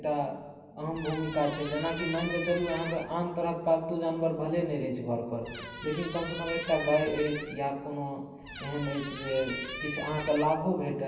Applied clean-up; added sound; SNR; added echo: none; Squeak; 9 dB; reverberation time 0.9 s.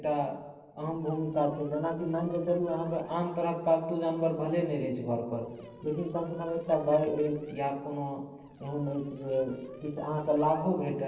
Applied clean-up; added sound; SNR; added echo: neural separator model SepFormer DNS4.